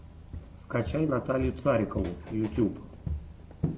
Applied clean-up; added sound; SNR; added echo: none; Walk, footsteps; 8 dB; none.